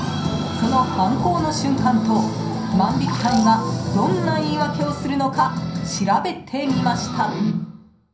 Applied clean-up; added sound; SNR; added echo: none; none; none; reverberation time 0.6 s.